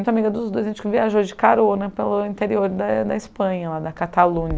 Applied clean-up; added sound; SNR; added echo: none; Crackle; 20 dB; none.